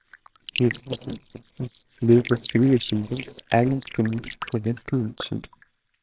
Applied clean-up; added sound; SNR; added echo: neural separator model SepFormer WHAMR!.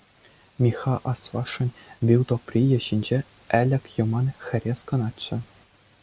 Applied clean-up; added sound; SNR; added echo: none; none; none; none.